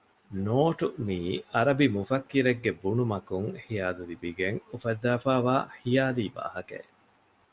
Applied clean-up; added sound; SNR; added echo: none; none; none; none.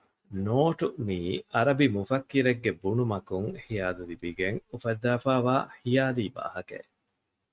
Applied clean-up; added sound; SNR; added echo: neural mask model RNNoise.